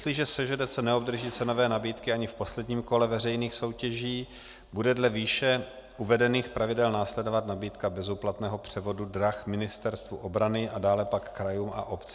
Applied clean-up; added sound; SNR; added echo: none; none; none; none.